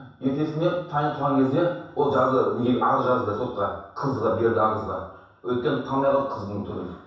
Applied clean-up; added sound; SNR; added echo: none; none; none; reverberation time 0.7 s.